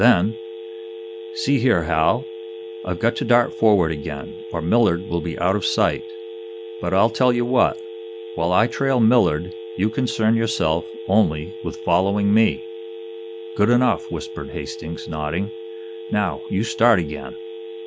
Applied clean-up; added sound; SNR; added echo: none; Telephone; 12 dB; none.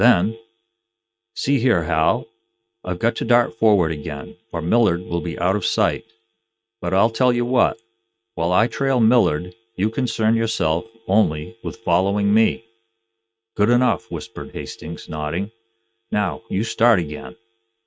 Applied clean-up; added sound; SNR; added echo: neural mask model RNNoise.